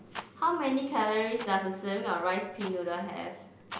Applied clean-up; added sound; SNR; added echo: none; Rattle; 17 dB; none.